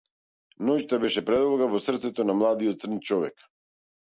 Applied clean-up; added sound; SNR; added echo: none; none; none; none.